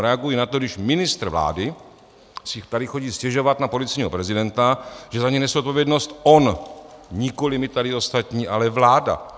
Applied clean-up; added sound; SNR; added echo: none; none; none; none.